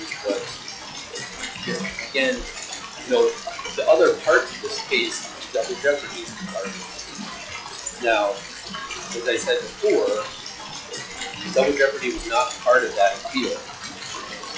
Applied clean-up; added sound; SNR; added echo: classical method log-MMSE.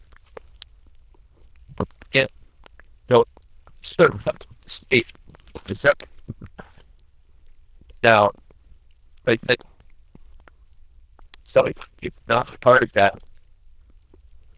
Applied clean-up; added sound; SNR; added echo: neural diffusion model UNIVERSE++.